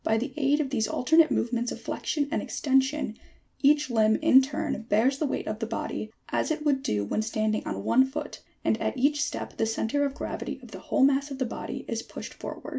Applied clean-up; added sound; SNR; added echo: none; none; none; none.